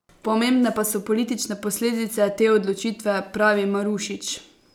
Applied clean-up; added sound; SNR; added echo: none; none; none; none.